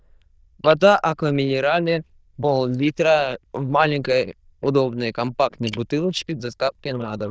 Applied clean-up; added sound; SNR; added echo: neural diffusion model UNIVERSE++.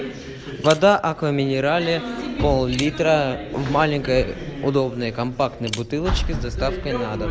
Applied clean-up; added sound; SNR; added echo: none; Shatter; 19 dB; none.